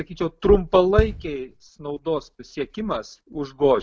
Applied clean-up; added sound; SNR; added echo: none; Bass drum; 3 dB; none.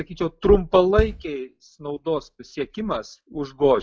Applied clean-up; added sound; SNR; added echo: classical method log-MMSE.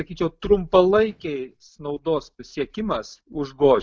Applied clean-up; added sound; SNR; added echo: neural mask model DeepFilterNet 3.